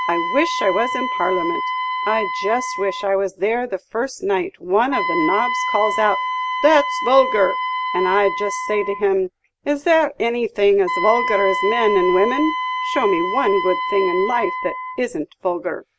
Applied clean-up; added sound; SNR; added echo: none; Wind instrument, woodwind instrument; 5 dB; none.